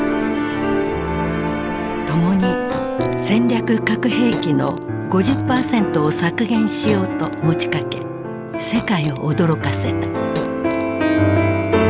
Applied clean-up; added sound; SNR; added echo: none; Fart; 17 dB; none.